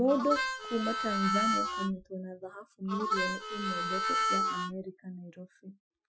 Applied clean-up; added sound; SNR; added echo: classical method Wiener filter.